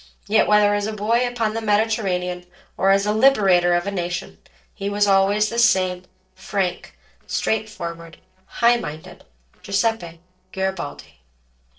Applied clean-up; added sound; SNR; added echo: neural separator model SepFormer DNS4.